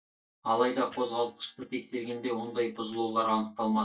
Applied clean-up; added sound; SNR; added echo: neural mask model DeepFilterNet 3.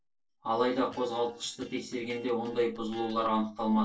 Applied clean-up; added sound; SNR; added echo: neural separator model SepFormer DNS4.